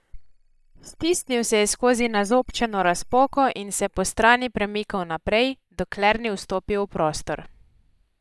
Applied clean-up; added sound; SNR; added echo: neural mask model DeepFilterNet 3.